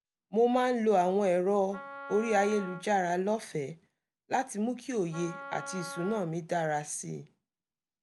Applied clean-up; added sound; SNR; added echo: none; Wind instrument, woodwind instrument; 14 dB; none.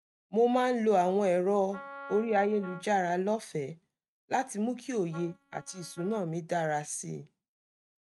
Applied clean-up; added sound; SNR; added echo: neural mask model RNNoise.